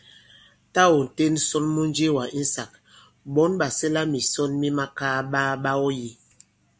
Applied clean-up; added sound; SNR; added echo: none; none; none; none.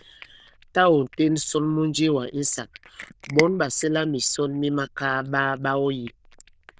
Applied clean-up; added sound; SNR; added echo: neural diffusion model UNIVERSE++.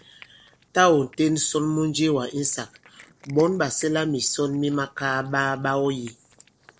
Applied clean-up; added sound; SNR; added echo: neural separator model SepFormer DNS4.